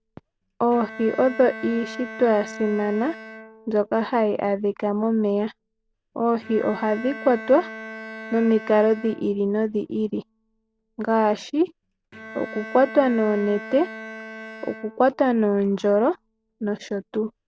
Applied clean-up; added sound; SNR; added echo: none; Bowed string instrument; 16 dB; none.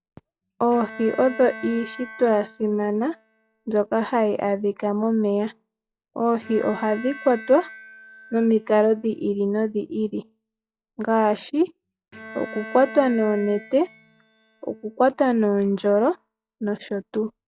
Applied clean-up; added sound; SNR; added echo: classical method log-MMSE.